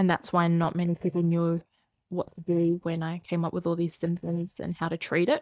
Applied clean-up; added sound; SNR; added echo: neural mask model DeepFilterNet 3.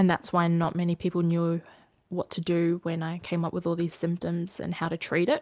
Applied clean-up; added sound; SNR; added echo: none; none; none; none.